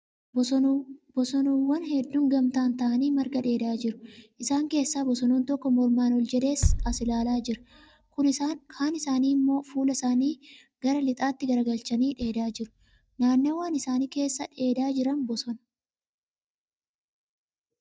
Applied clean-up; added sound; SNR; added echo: neural mask model DeepFilterNet 3.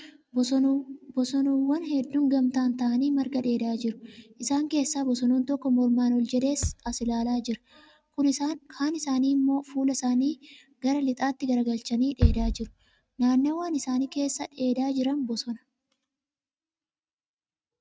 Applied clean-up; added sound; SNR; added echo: neural mask model RNNoise.